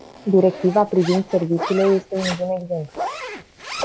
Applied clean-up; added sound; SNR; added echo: none; Zipper (clothing); 11 dB; none.